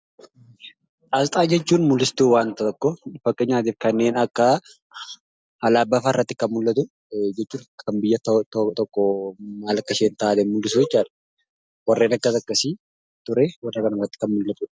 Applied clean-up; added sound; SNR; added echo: none; none; none; none.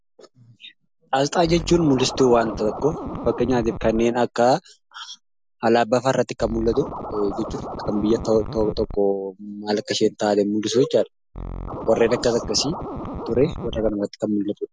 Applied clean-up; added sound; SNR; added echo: none; Scratching (performance technique); 11 dB; none.